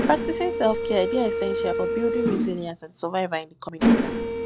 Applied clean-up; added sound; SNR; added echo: none; Mechanisms; -2 dB; none.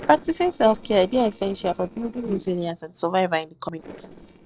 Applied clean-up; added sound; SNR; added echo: neural separator model SepFormer DNS4.